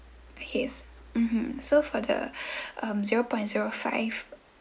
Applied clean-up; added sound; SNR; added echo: none; none; none; none.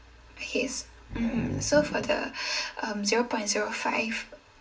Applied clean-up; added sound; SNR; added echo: none; Growling; 10 dB; reverberation time 0.2 s.